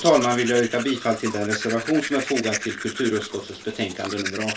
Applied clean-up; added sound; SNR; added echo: none; Domestic sounds, home sounds; 9 dB; reverberation time 0.2 s.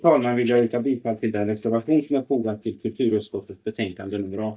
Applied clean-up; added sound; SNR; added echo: neural mask model DeepFilterNet 3.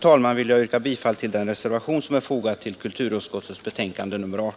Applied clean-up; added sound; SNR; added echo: none; none; none; none.